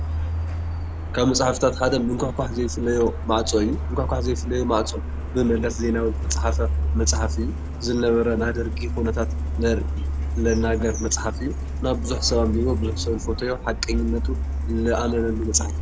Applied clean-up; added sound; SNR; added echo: none; Truck; 2 dB; none.